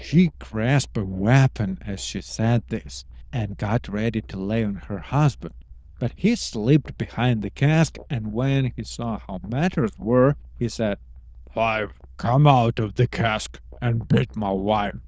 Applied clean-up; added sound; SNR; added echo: neural diffusion model UNIVERSE++.